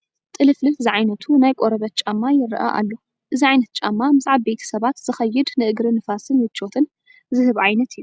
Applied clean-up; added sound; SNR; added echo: none; none; none; none.